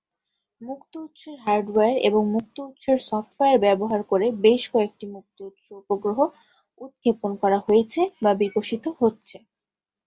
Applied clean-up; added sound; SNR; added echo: none; none; none; none.